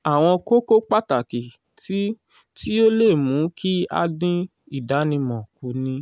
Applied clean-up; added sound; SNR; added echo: none; none; none; none.